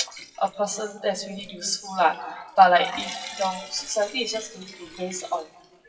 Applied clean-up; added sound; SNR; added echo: classical method WPE with log-MMSE.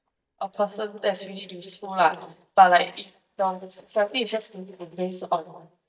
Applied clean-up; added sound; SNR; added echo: neural mask model DeepFilterNet 3.